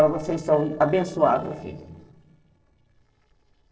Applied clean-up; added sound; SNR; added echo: neural separator model SepFormer DNS4.